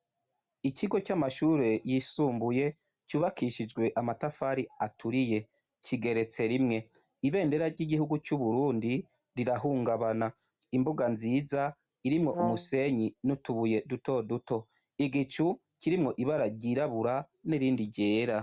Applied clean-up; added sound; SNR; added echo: none; Brass instrument; 5 dB; none.